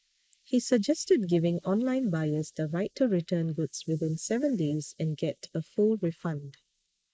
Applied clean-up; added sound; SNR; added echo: neural mask model Resemble Enhance denoiser.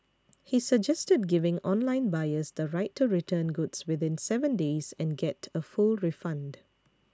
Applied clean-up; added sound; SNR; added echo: none; none; none; none.